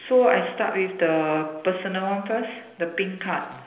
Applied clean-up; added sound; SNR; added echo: none; none; none; reverberation time 0.8 s.